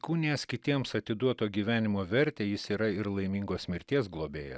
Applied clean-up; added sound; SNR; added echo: none; none; none; none.